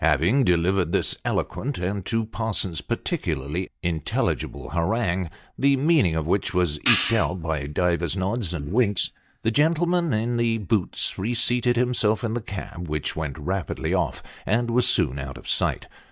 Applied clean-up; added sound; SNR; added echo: neural mask model DeepFilterNet 3.